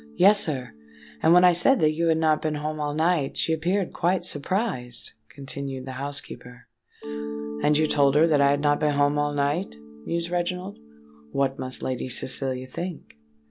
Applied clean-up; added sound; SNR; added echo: none; Mallet percussion; 15 dB; none.